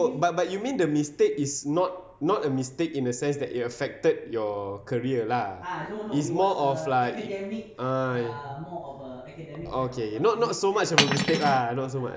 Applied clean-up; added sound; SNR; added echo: none; Cutlery, silverware; -2 dB; none.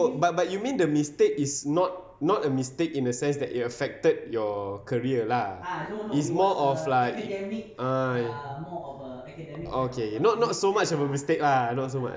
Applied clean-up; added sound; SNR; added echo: none; none; none; none.